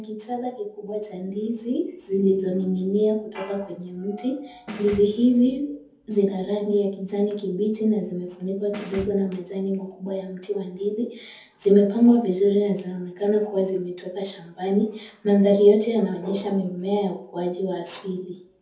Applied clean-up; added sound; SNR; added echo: none; Snare drum; 15 dB; reverberation time 0.5 s.